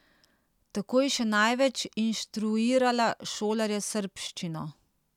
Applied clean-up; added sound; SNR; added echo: none; none; none; none.